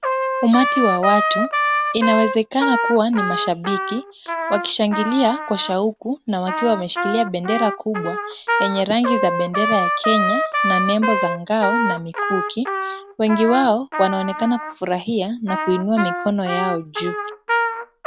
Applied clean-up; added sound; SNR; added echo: none; Trumpet; 2 dB; none.